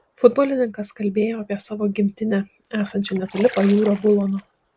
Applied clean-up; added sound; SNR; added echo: none; Splash, splatter; 17 dB; none.